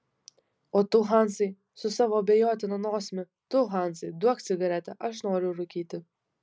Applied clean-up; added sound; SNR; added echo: none; none; none; none.